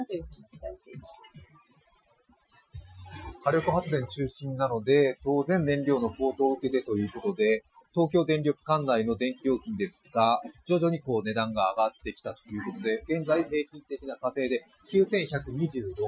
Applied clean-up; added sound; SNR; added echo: classical method Wiener filter.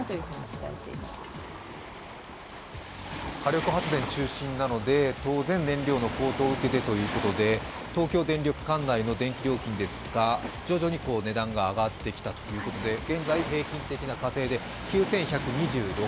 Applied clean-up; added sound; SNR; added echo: none; Waves, surf; 9 dB; none.